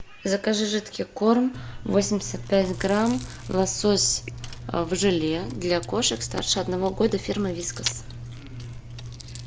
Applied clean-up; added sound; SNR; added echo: none; Chewing, mastication; 11 dB; none.